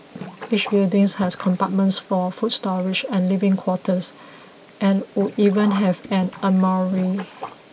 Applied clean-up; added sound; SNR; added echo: none; Sink (filling or washing); 19 dB; none.